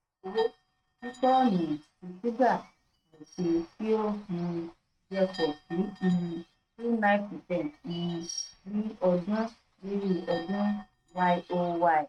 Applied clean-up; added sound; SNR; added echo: neural mask model RNNoise.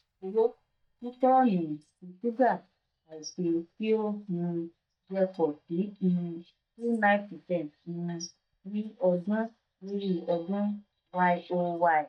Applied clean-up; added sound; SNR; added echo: neural mask model DeepFilterNet 3.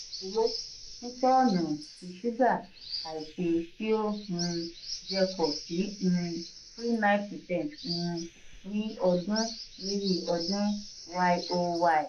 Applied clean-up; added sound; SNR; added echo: neural mask model Resemble Enhance denoiser.